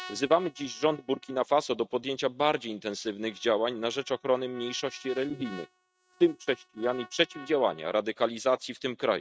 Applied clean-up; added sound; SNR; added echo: neural mask model RNNoise.